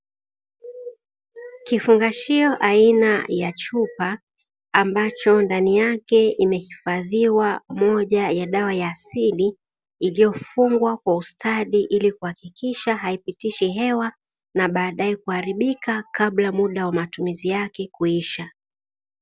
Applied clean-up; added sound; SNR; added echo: none; none; none; none.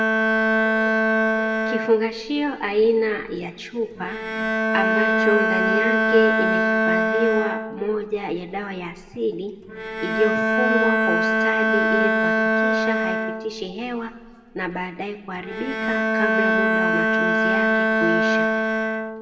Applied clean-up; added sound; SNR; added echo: none; Bowed string instrument; -5 dB; reverberation time 1.3 s.